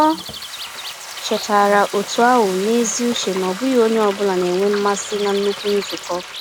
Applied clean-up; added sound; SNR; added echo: none; Bird + Frying (food); 12 dB; none.